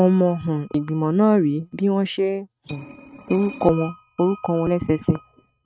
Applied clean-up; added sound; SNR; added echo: neural mask model RNNoise.